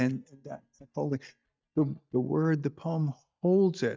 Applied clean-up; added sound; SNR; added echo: neural mask model DeepFilterNet 3.